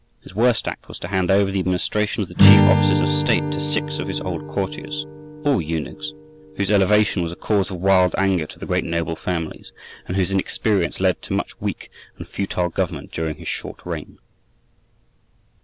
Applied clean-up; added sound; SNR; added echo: none; Strum; 3 dB; none.